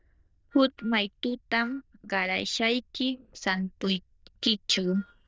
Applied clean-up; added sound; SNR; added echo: neural diffusion model UNIVERSE++.